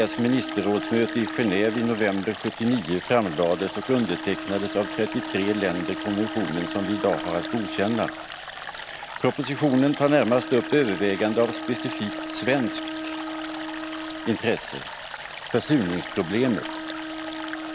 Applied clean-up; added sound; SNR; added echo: none; Stream + Bowed string instrument; 8 dB; none.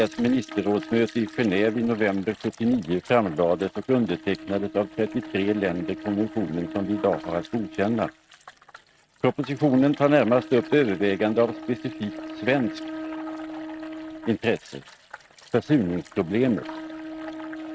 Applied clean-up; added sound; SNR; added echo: neural mask model RNNoise.